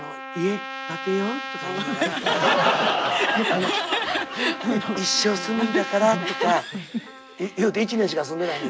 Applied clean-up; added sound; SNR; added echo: none; Trumpet; 12 dB; none.